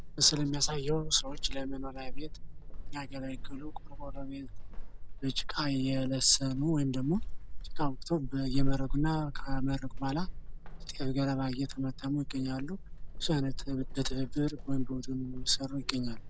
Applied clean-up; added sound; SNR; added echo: none; Squeak / Walk, footsteps; 0 dB; none.